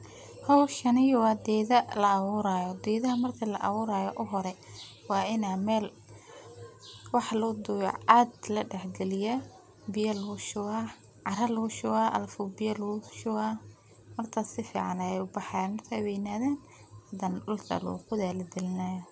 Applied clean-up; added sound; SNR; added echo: none; none; none; none.